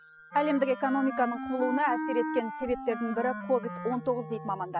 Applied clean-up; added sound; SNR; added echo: classical method spectral subtraction.